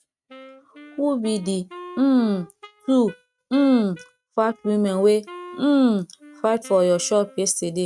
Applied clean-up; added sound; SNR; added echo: neural mask model RNNoise.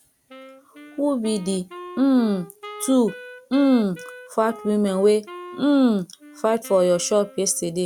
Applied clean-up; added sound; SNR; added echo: none; Wind instrument, woodwind instrument; 19 dB; none.